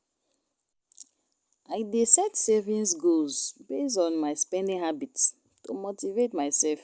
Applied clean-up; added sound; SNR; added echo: none; none; none; none.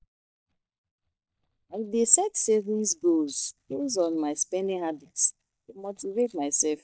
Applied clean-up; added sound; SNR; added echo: neural mask model DeepFilterNet 3.